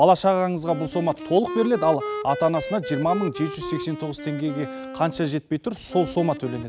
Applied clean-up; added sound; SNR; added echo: none; Wind instrument, woodwind instrument; 10 dB; none.